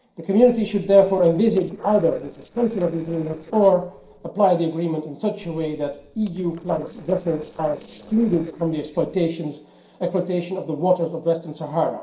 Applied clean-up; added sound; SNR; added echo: neural separator model SepFormer DNS4.